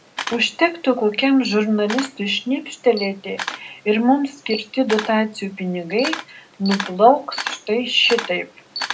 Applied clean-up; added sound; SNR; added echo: none; Camera; 12 dB; reverberation time 0.2 s.